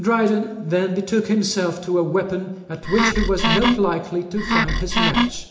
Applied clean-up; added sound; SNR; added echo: none; Wood; -1 dB; reverberation time 0.8 s.